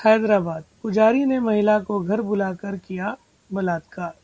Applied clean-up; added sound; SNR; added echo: none; none; none; none.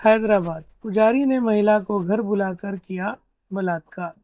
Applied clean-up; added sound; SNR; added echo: neural mask model DeepFilterNet 3.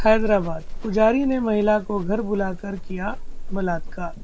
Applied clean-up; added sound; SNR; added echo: none; Livestock, farm animals, working animals; 5 dB; none.